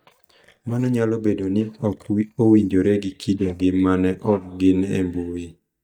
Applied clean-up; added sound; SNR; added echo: neural mask model DeepFilterNet 3.